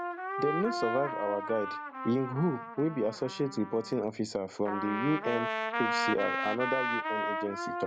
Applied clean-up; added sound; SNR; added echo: none; Trumpet; 3 dB; none.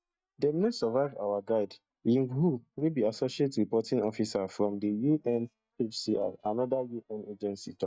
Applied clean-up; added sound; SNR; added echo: neural mask model DeepFilterNet 3.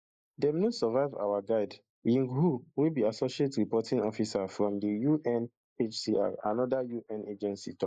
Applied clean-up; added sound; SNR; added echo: neural mask model Resemble Enhance denoiser.